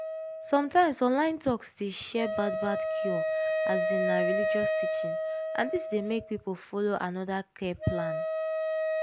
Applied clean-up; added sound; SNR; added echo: none; Wind instrument, woodwind instrument; 0 dB; none.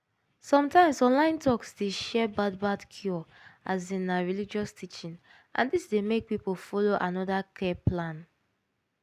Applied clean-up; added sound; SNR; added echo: none; none; none; none.